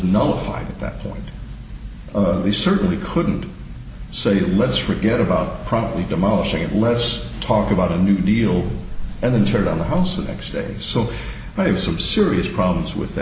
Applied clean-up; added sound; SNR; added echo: none; Buzz; 8 dB; none.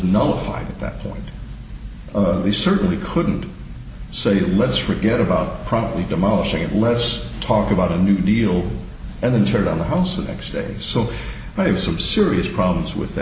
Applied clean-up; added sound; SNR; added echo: none; none; none; none.